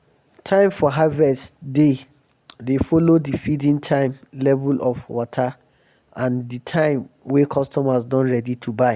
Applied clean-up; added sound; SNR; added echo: none; none; none; none.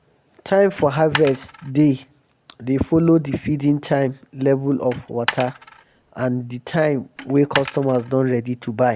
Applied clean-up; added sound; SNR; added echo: none; Coin (dropping); 11 dB; none.